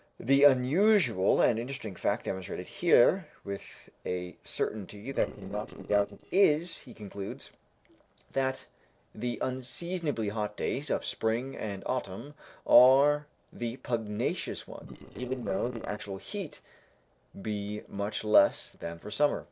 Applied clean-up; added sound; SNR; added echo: neural separator model SepFormer DNS4.